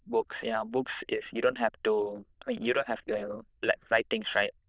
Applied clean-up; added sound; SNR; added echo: neural diffusion model UNIVERSE++.